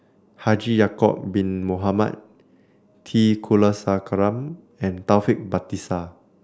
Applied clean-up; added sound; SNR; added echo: none; none; none; none.